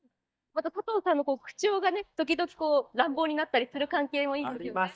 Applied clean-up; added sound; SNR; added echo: neural mask model DeepFilterNet 3.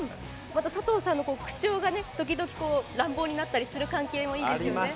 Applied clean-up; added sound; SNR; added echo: none; Bass guitar; 19 dB; none.